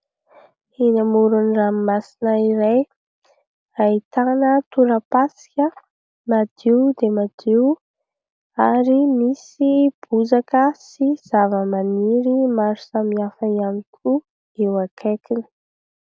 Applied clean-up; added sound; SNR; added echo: none; none; none; none.